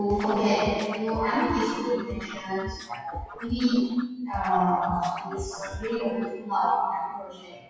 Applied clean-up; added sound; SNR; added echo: classical method WPE with log-MMSE.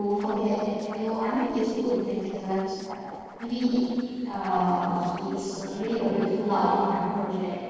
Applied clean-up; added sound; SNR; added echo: neural separator model SepFormer DNS4.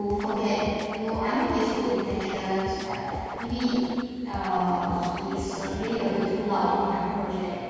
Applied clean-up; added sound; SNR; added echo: none; Scratching (performance technique); 10 dB; reverberation time 2.1 s.